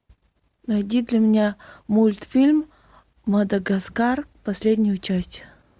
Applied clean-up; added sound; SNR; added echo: none; none; none; none.